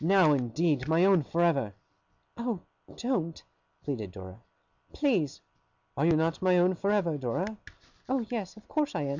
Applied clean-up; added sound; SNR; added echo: none; none; none; none.